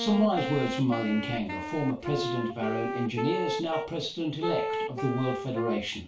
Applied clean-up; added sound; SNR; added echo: none; Wind instrument, woodwind instrument; 5 dB; reverberation time 0.3 s.